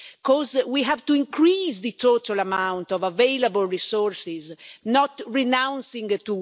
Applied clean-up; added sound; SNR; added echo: none; none; none; none.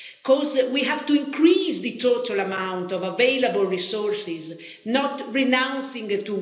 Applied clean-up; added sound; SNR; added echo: none; none; none; reverberation time 0.8 s.